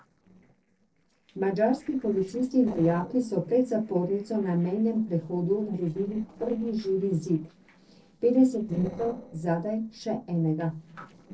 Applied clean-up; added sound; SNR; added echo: neural separator model SepFormer DNS4.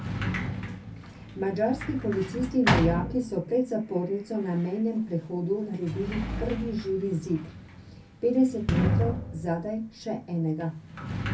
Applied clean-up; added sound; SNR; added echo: none; Sliding door; 3 dB; reverberation time 0.3 s.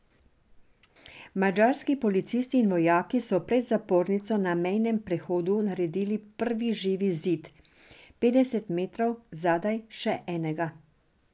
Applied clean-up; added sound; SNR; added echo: none; none; none; none.